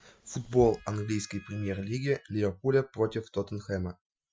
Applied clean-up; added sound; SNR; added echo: classical method Wiener filter.